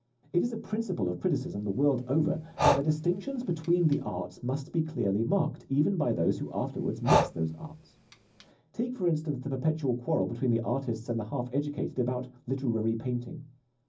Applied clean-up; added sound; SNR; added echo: none; Breathing; 4 dB; reverberation time 0.4 s.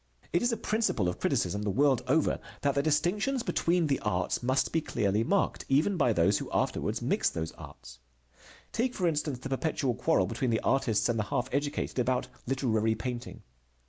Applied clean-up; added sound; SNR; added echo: none; none; none; none.